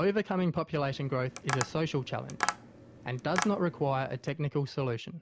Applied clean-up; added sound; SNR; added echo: none; Tap; 7 dB; none.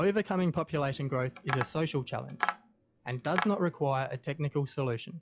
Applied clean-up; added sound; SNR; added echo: classical method log-MMSE.